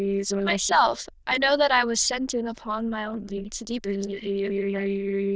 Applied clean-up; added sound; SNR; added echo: neural diffusion model UNIVERSE++.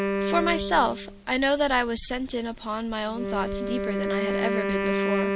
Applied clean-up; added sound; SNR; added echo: none; Wind instrument, woodwind instrument; 2 dB; none.